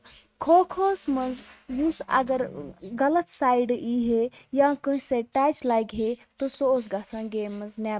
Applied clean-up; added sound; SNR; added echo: neural mask model RNNoise.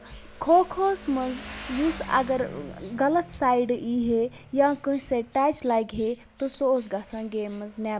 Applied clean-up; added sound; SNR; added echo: none; Motorcycle; 18 dB; none.